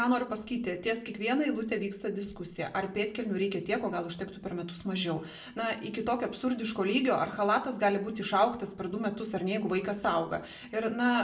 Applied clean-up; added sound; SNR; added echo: none; none; none; reverberation time 0.4 s.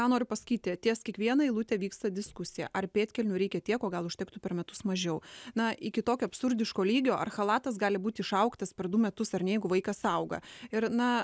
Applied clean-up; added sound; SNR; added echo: none; none; none; none.